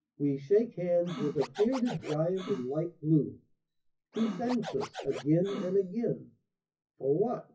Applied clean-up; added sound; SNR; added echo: classical method WPE with log-MMSE.